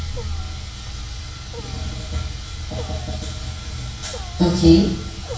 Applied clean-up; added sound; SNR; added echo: none; Wild animals; 15 dB; reverberation time 0.6 s.